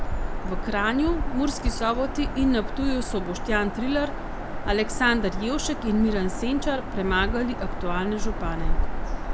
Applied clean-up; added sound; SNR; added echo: none; Bird vocalization, bird call, bird song; 1 dB; none.